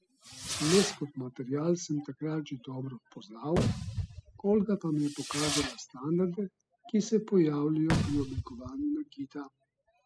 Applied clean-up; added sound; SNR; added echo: classical method spectral subtraction.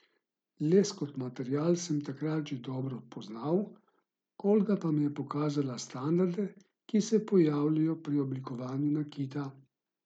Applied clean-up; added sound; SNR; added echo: none; none; none; none.